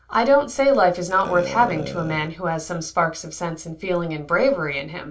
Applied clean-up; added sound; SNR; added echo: none; Burping, eructation; 14 dB; reverberation time 0.2 s.